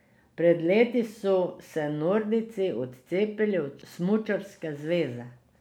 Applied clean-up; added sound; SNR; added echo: none; none; none; none.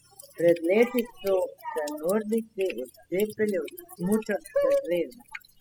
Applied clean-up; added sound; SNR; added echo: classical method spectral subtraction.